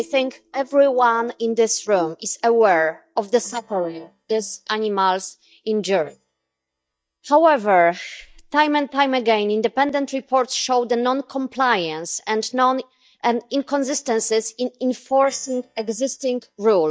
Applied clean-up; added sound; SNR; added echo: neural mask model DeepFilterNet 3.